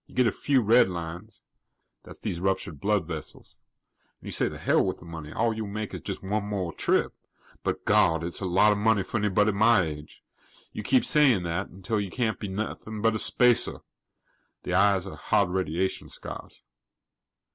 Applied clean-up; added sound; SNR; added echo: none; none; none; none.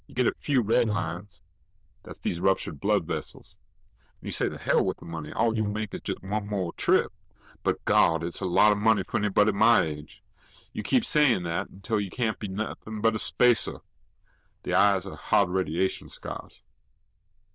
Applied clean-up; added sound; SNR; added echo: neural diffusion model UNIVERSE++.